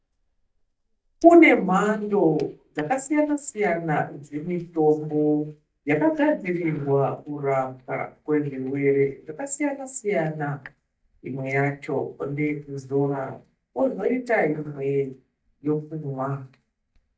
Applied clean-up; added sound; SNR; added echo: neural mask model DeepFilterNet 3.